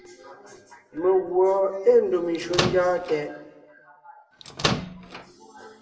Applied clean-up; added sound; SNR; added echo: none; Microwave oven; 4 dB; reverberation time 1.1 s.